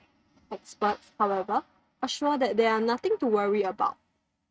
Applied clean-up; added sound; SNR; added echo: neural mask model RNNoise.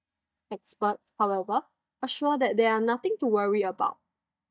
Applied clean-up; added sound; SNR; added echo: neural mask model DeepFilterNet 3.